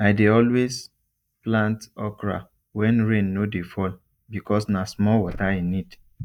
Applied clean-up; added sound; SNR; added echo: neural mask model DeepFilterNet 3.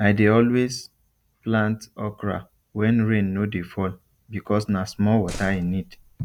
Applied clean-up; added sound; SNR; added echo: none; Slam; 15 dB; none.